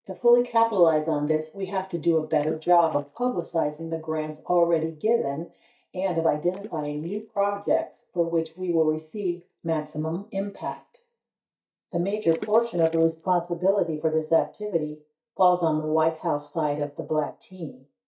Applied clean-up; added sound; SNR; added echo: neural mask model DeepFilterNet 3.